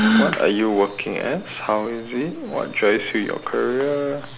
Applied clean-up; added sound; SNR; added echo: none; Gasp; 5 dB; none.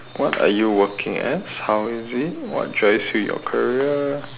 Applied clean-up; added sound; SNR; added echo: none; none; none; none.